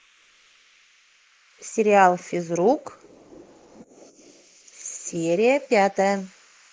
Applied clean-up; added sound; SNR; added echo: neural mask model Resemble Enhance denoiser.